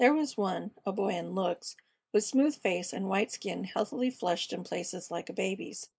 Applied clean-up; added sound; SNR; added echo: neural mask model Resemble Enhance denoiser.